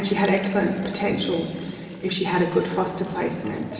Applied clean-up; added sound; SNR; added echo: none; Liquid; 18 dB; reverberation time 2.7 s.